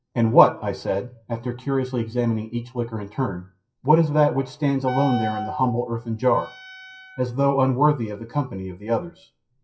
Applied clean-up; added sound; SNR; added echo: classical method WPE with log-MMSE.